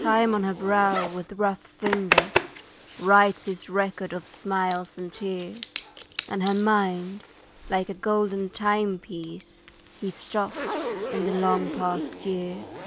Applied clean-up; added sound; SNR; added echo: none; Zipper (clothing); 6 dB; none.